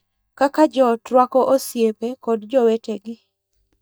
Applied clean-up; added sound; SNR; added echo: neural mask model DeepFilterNet 3.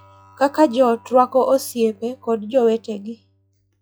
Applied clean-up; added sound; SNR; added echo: classical method log-MMSE.